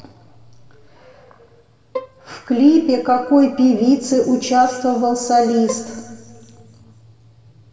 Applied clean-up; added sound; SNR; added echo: none; Bowed string instrument; 17 dB; reverberation time 2.2 s.